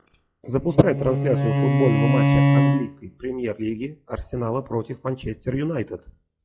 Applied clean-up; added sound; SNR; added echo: classical method log-MMSE.